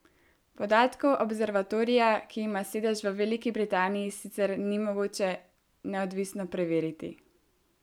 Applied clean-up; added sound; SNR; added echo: none; none; none; none.